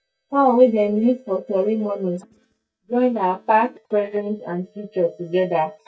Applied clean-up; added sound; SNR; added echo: neural mask model DeepFilterNet 3.